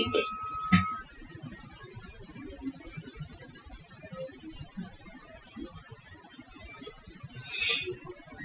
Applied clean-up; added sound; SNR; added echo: classical method Wiener filter.